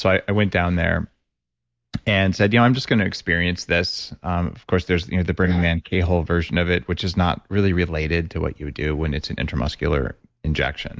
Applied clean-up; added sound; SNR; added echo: neural mask model Resemble Enhance denoiser.